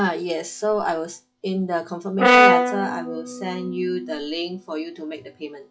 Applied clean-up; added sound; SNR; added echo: classical method log-MMSE.